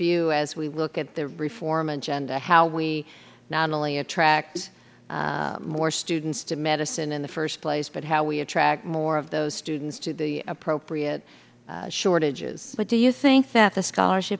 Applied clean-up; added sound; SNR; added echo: none; none; none; none.